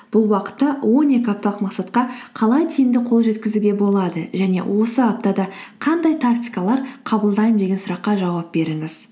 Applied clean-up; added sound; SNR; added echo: none; none; none; none.